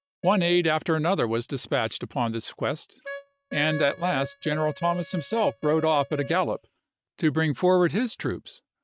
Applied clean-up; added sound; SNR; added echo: neural mask model RNNoise.